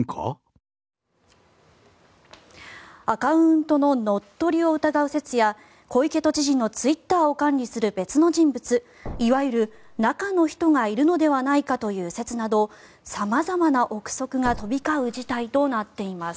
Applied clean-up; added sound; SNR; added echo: none; Thump, thud; 14 dB; none.